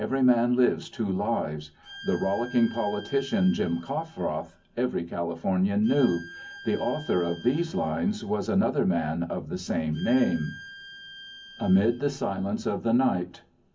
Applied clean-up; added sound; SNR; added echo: none; Bowed string instrument; 20 dB; reverberation time 0.3 s.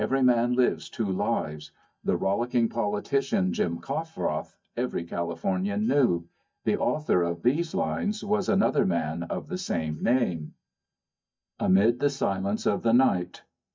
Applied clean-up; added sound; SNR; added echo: neural mask model DeepFilterNet 3.